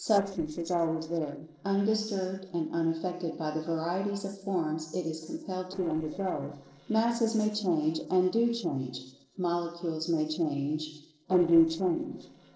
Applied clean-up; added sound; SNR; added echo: neural separator model SepFormer DNS4.